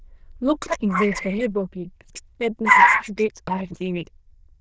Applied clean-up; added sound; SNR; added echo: neural diffusion model UNIVERSE++.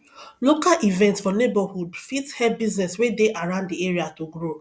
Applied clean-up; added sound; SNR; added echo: none; none; none; none.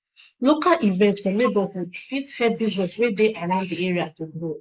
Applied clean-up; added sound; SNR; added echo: neural mask model Resemble Enhance denoiser.